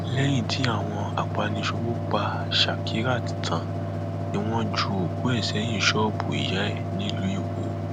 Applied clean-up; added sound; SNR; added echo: none; Mechanical fan; 1 dB; none.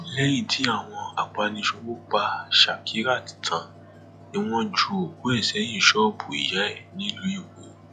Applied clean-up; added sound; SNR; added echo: classical method log-MMSE.